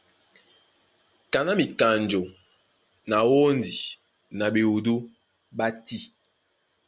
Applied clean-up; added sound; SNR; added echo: none; none; none; none.